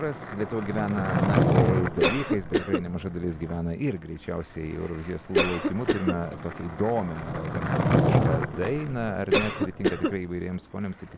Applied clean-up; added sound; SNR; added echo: none; Skateboard + Cough; -3 dB; none.